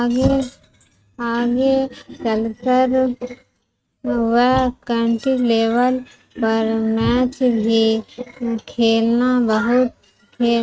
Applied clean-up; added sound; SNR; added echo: neural mask model RNNoise.